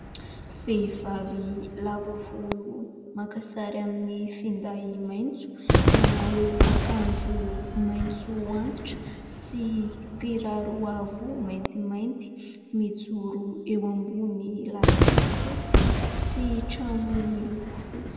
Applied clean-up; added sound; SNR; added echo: none; Cheering / Fireworks; -2 dB; reverberation time 2.2 s.